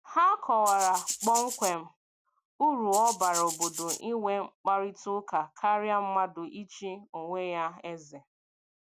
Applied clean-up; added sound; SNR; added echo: none; Rattle (instrument); 5 dB; none.